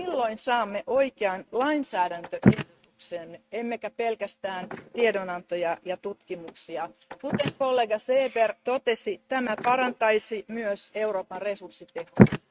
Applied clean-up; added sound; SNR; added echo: neural mask model RNNoise.